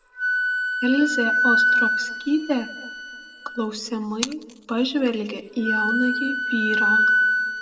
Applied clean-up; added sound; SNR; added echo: none; Wind instrument, woodwind instrument; -2 dB; reverberation time 1.3 s.